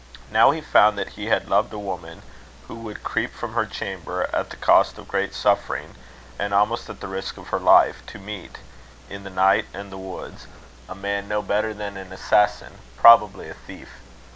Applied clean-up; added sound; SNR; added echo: none; none; none; none.